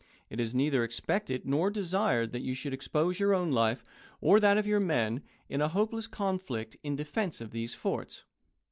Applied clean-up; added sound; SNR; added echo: none; none; none; none.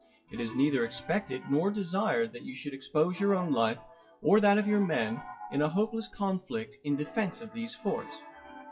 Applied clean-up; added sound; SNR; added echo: classical method WPE with log-MMSE.